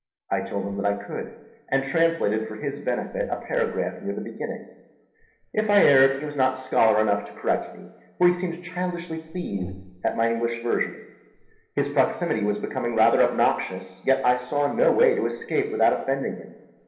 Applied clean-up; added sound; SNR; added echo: none; none; none; reverberation time 1.0 s.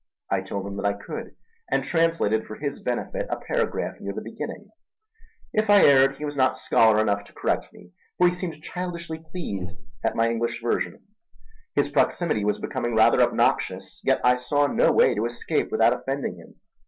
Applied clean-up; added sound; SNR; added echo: none; none; none; none.